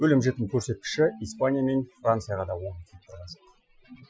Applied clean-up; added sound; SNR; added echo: classical method Wiener filter.